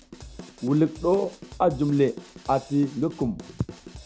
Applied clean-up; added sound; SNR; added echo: none; Drum / Drum kit; 17 dB; none.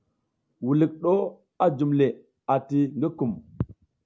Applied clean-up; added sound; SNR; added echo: none; none; none; none.